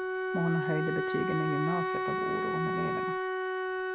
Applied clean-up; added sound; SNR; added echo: none; Wind instrument, woodwind instrument; -3 dB; none.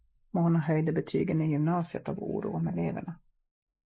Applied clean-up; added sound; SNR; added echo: neural mask model Resemble Enhance denoiser.